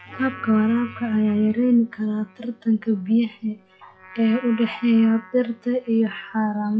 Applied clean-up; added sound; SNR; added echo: classical method log-MMSE.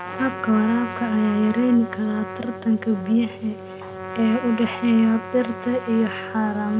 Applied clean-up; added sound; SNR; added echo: none; Trumpet; 12 dB; none.